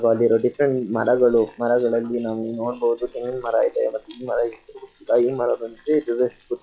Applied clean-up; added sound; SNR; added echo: classical method log-MMSE.